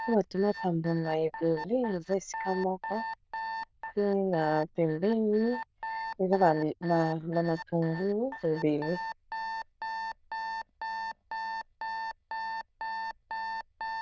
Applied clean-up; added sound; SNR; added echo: neural diffusion model UNIVERSE++.